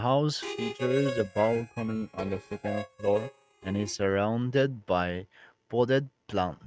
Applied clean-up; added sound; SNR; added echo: neural mask model RNNoise.